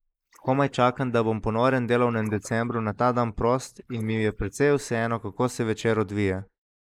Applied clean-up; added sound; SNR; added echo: neural mask model Resemble Enhance denoiser.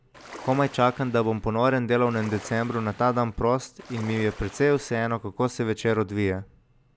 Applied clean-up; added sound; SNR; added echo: none; Ocean; 19 dB; none.